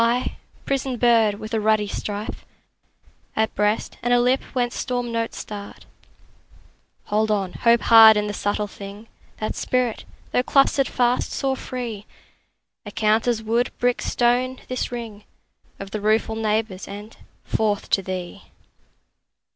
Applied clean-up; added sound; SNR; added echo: none; none; none; none.